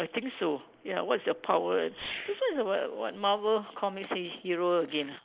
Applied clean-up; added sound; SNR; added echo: neural mask model Resemble Enhance denoiser.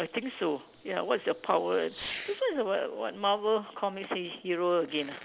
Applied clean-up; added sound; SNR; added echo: none; Fireworks; 18 dB; none.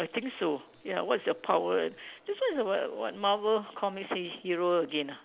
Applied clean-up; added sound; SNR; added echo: none; none; none; none.